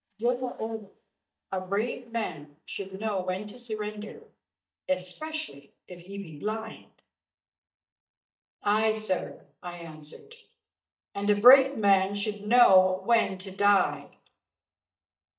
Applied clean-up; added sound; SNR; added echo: neural mask model DeepFilterNet 3.